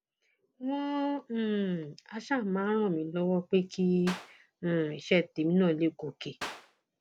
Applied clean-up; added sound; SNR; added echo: none; Clapping; 11 dB; none.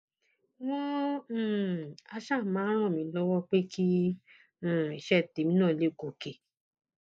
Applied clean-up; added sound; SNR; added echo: neural mask model Resemble Enhance denoiser.